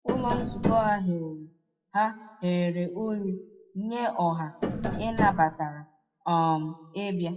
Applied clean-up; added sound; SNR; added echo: classical method WPE with log-MMSE.